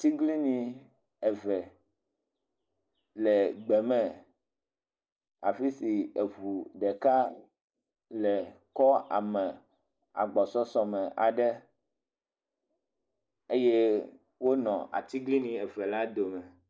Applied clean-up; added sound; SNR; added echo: neural mask model Resemble Enhance denoiser.